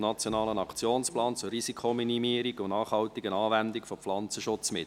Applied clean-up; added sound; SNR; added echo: none; none; none; none.